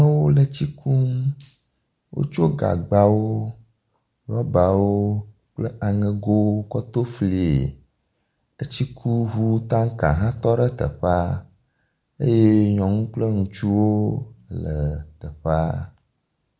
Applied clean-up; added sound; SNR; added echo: none; none; none; none.